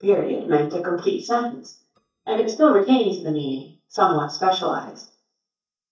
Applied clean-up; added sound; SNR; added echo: neural mask model DeepFilterNet 3.